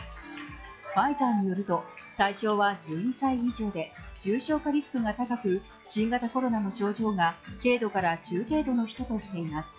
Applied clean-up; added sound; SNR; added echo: classical method log-MMSE.